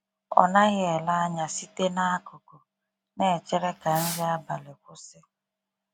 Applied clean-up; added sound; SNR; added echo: none; Fireworks; 12 dB; none.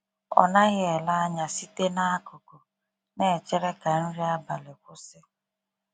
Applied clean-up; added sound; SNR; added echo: none; none; none; none.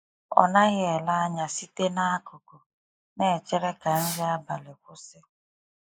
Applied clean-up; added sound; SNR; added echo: neural mask model Resemble Enhance denoiser.